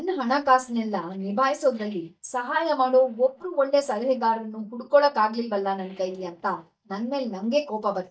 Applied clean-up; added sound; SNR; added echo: neural mask model DeepFilterNet 3.